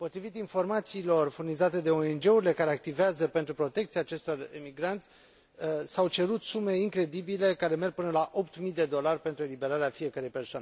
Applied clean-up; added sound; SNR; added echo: none; none; none; none.